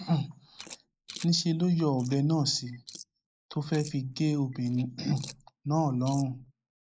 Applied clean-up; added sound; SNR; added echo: neural mask model Resemble Enhance denoiser.